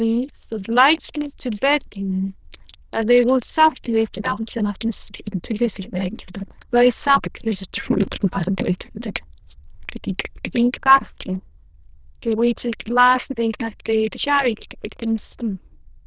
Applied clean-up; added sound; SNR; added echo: neural diffusion model UNIVERSE++.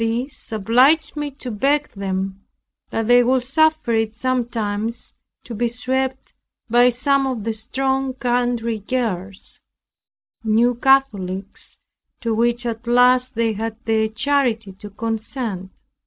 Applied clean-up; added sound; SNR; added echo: none; none; none; none.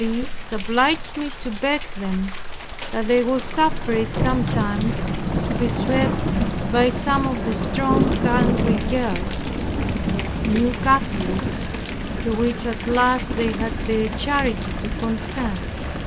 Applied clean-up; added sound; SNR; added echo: none; Thunder / Rain; 0 dB; none.